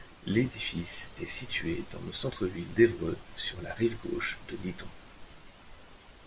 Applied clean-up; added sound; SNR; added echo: none; none; none; none.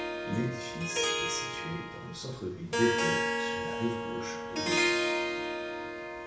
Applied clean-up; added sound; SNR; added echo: none; Harp; -5 dB; reverberation time 0.6 s.